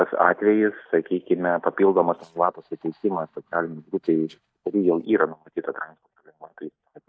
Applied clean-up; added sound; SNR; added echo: neural mask model DeepFilterNet 3.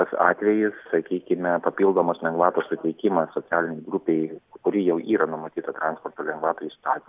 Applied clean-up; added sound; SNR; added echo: none; none; none; none.